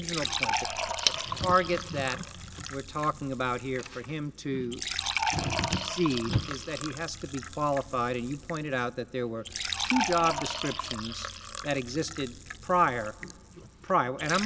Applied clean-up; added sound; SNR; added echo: none; Fill (with liquid) / Trickle, dribble; 5 dB; none.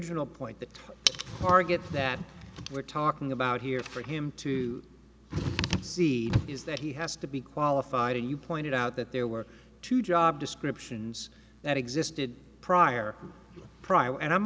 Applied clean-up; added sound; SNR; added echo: none; none; none; none.